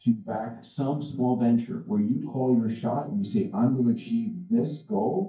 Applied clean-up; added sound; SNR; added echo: neural mask model DeepFilterNet 3.